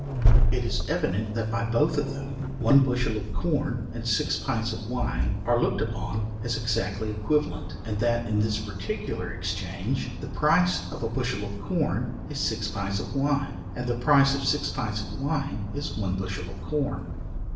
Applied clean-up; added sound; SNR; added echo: none; Accelerating, revving, vroom; 2 dB; reverberation time 0.8 s.